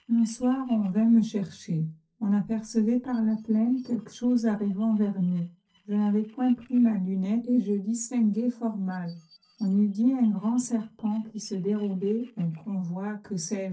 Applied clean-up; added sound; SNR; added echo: neural separator model SepFormer DNS4.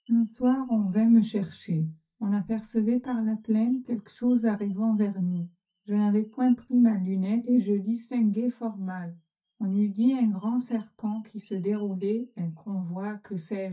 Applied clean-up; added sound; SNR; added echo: neural mask model DeepFilterNet 3.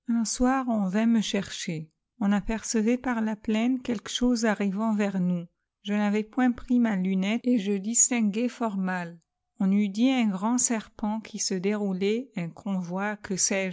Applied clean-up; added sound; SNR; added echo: none; none; none; none.